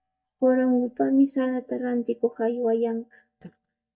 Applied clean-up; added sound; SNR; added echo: neural mask model DeepFilterNet 3.